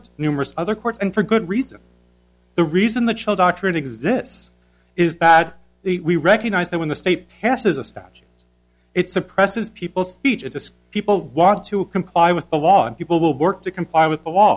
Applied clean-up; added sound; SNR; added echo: none; none; none; none.